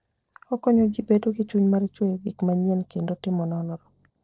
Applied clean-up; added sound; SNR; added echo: neural separator model SepFormer DNS4.